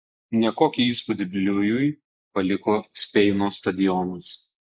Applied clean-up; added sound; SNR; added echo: neural mask model Resemble Enhance denoiser.